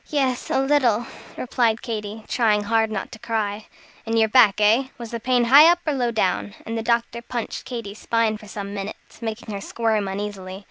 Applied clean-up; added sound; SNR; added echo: none; none; none; none.